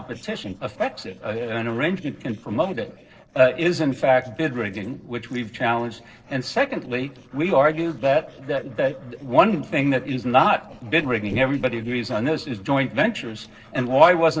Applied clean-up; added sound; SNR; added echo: neural separator model SepFormer DNS4.